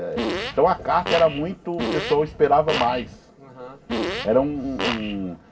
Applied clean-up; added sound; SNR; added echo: none; Fart; 6 dB; reverberation time 0.2 s.